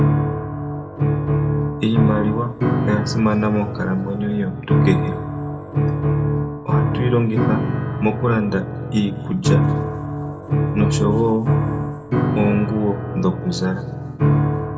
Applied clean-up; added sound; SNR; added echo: none; Piano; -2 dB; reverberation time 1.5 s.